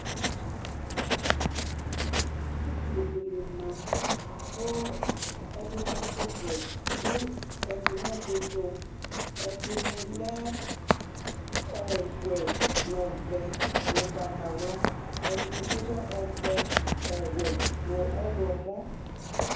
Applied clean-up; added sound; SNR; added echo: none; Writing; -5 dB; reverberation time 0.7 s.